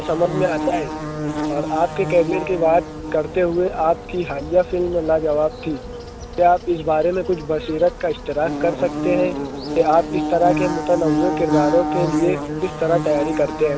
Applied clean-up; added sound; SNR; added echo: none; Buzz / Bird; 5 dB; none.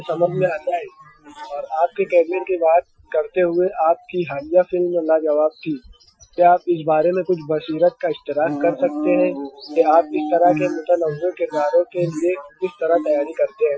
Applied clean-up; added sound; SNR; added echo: classical method Wiener filter.